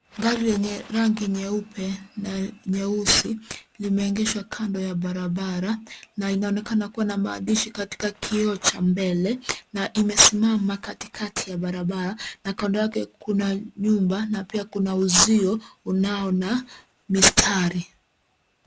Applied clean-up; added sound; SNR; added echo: none; none; none; none.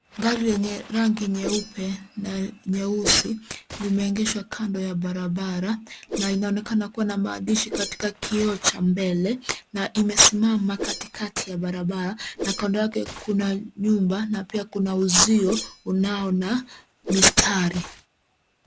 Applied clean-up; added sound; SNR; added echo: none; Whoosh, swoosh, swish; 14 dB; none.